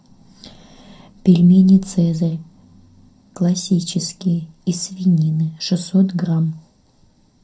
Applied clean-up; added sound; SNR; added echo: none; none; none; reverberation time 0.2 s.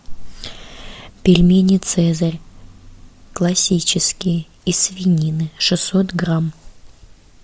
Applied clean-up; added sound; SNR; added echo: none; none; none; none.